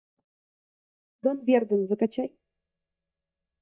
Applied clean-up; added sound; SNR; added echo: neural mask model DeepFilterNet 3.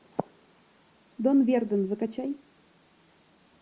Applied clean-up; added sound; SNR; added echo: none; none; none; none.